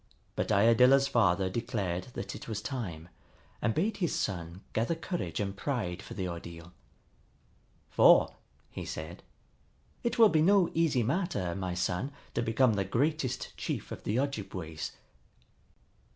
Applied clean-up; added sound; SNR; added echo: none; none; none; none.